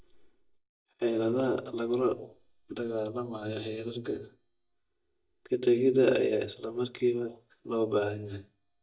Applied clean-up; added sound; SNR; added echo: neural mask model DeepFilterNet 3.